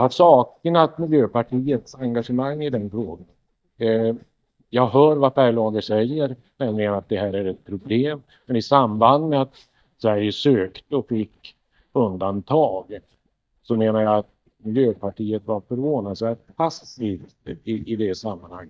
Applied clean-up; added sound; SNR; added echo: neural mask model DeepFilterNet 3.